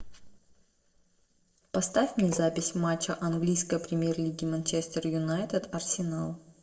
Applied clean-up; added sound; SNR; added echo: neural separator model SepFormer DNS4.